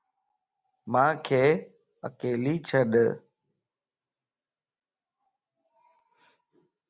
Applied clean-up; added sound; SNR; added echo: none; none; none; none.